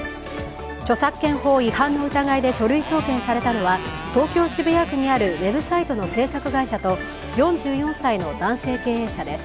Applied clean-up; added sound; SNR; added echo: none; Motorcycle; 16 dB; none.